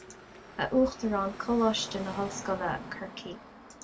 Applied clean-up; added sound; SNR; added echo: none; Car passing by / Traffic noise, roadway noise; 13 dB; none.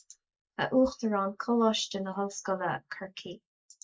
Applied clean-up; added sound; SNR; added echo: neural mask model Resemble Enhance denoiser.